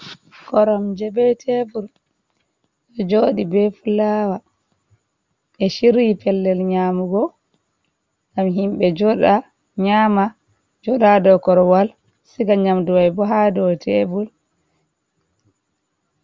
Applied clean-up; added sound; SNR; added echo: none; none; none; none.